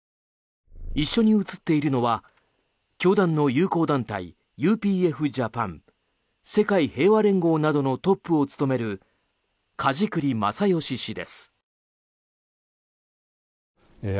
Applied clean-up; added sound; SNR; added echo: none; Purr; 13 dB; none.